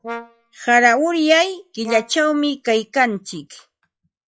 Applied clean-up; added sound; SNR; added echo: classical method log-MMSE.